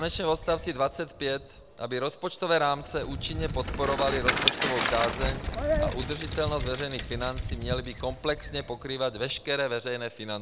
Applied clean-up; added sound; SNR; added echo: none; Bicycle; 3 dB; none.